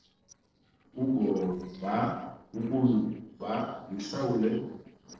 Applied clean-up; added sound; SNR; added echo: neural separator model SepFormer DNS4.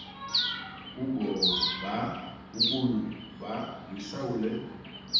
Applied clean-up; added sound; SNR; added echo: none; Bird; 0 dB; reverberation time 1.1 s.